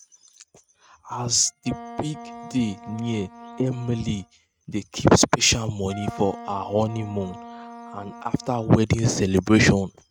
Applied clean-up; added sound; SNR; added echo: neural mask model RNNoise.